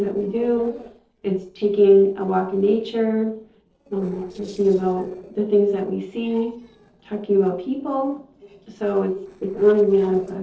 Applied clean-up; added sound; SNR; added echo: neural separator model SepFormer DNS4.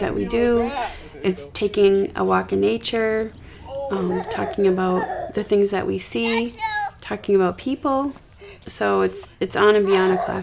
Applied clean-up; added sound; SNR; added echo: none; none; none; none.